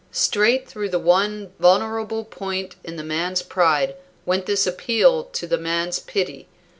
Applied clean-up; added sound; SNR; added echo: none; none; none; none.